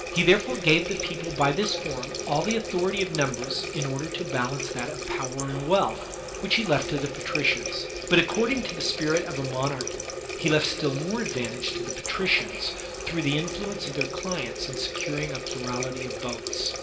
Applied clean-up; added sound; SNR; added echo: none; Water tap, faucet; 6 dB; reverberation time 2.2 s.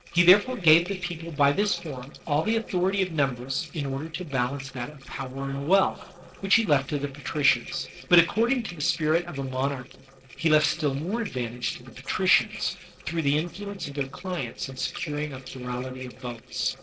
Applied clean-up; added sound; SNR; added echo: neural separator model SepFormer DNS4.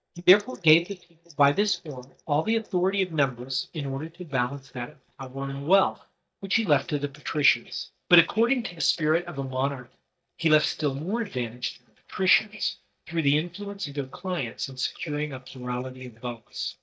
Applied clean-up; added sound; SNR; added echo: neural mask model DeepFilterNet 3.